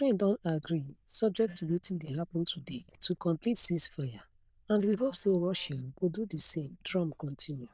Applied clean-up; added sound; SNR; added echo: neural diffusion model UNIVERSE++.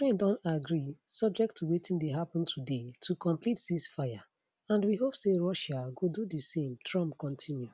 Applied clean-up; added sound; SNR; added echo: none; none; none; none.